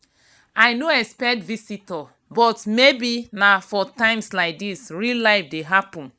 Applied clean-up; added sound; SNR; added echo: none; none; none; none.